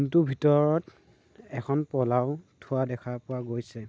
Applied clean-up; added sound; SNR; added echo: none; none; none; none.